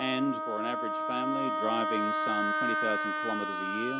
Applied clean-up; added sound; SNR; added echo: none; Wind instrument, woodwind instrument; -3 dB; none.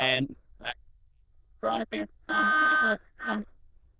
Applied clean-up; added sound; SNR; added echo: neural diffusion model UNIVERSE++.